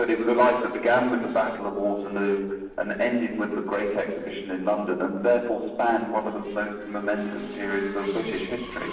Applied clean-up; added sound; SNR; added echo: neural separator model SepFormer DNS4.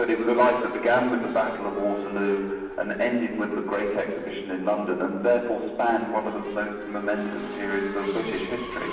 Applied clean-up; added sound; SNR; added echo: none; Race car, auto racing / Accelerating, revving, vroom; 13 dB; reverberation time 1.1 s.